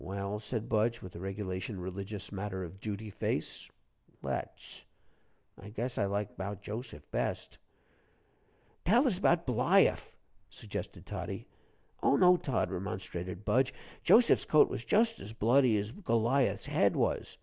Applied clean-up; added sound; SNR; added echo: none; none; none; none.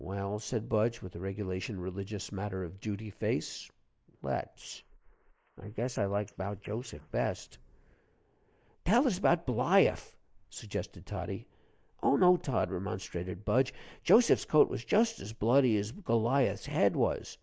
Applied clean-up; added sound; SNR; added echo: neural mask model Resemble Enhance denoiser.